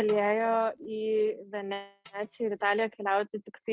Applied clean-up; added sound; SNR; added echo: neural mask model RNNoise.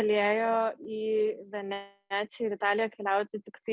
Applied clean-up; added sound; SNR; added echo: none; none; none; none.